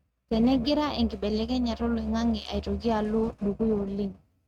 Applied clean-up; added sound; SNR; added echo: neural mask model RNNoise.